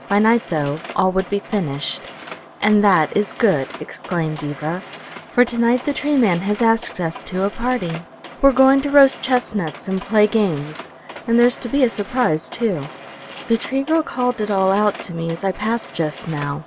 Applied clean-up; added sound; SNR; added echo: none; Mechanisms; 16 dB; none.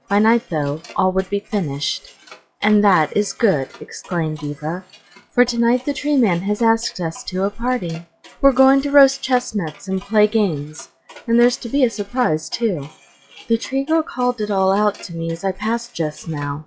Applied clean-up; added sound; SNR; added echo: classical method log-MMSE.